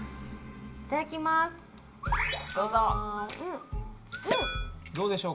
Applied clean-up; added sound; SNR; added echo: none; none; none; reverberation time 0.5 s.